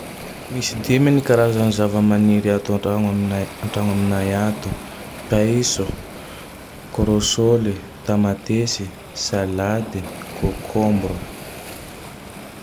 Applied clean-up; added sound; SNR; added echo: none; Waves, surf; 14 dB; none.